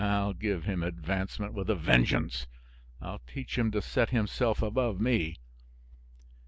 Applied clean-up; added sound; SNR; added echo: none; none; none; none.